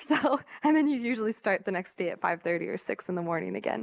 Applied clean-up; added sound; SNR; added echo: none; none; none; none.